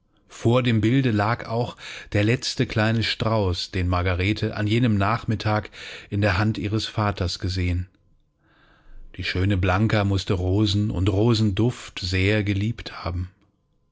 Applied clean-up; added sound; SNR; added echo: none; none; none; none.